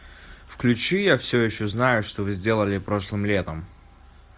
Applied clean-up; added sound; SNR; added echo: none; none; none; none.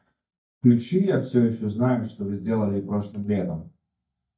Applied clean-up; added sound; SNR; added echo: neural mask model DeepFilterNet 3.